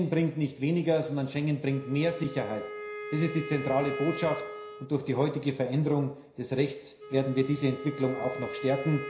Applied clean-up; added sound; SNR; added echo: none; Wind instrument, woodwind instrument; 12 dB; reverberation time 0.5 s.